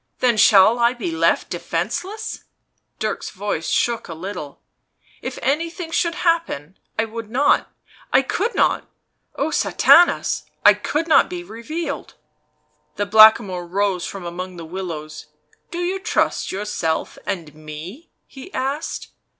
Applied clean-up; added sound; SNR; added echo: none; none; none; none.